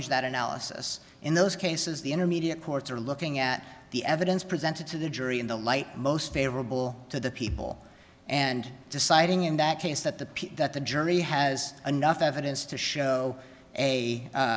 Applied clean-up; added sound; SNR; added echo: none; none; none; none.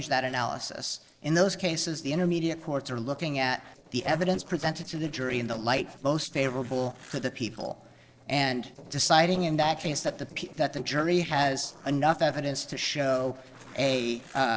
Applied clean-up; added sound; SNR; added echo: neural separator model SepFormer DNS4.